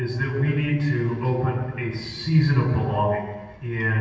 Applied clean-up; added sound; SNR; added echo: none; none; none; reverberation time 1.4 s.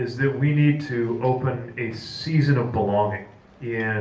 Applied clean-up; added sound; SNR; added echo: none; none; none; none.